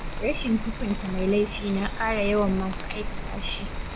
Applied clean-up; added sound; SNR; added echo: none; Rain; 4 dB; none.